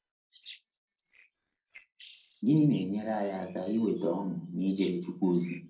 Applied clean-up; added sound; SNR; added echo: neural separator model SepFormer DNS4.